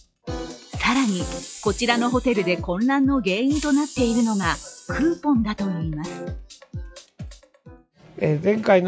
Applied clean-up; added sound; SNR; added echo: classical method log-MMSE.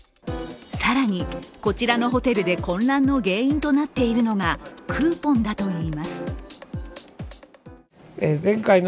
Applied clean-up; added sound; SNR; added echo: none; none; none; none.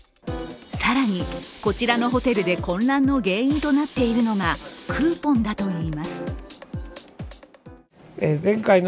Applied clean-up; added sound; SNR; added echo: none; Hiss; 15 dB; none.